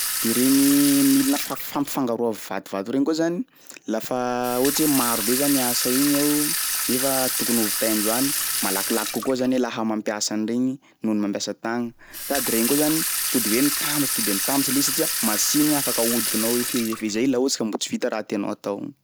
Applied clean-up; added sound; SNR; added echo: none; Sink (filling or washing) / Water tap, faucet; 4 dB; none.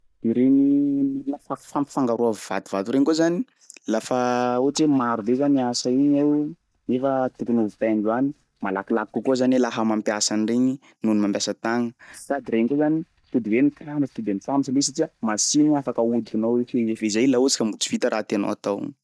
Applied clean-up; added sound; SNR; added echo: neural mask model DeepFilterNet 3.